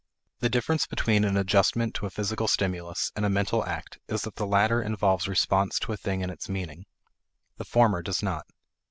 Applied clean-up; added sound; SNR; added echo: none; none; none; none.